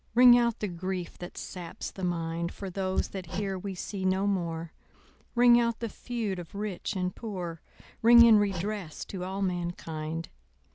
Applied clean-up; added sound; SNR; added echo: none; Hammer; 7 dB; none.